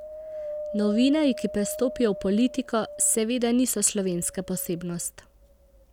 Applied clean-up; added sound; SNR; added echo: none; Wind; 13 dB; none.